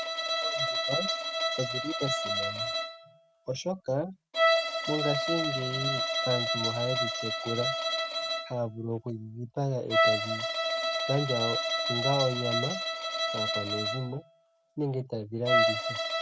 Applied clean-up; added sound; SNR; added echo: none; Bowed string instrument; -3 dB; none.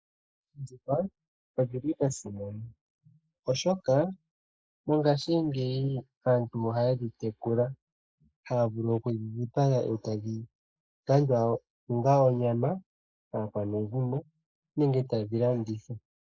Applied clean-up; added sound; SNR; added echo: neural mask model Resemble Enhance denoiser.